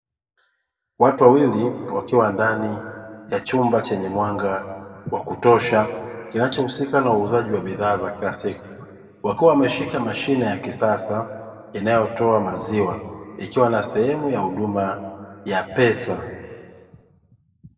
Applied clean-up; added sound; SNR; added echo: none; none; none; reverberation time 1.6 s.